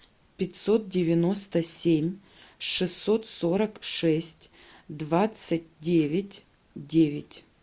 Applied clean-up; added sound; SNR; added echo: none; none; none; none.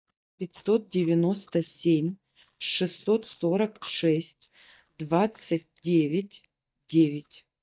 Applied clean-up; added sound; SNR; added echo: neural mask model DeepFilterNet 3.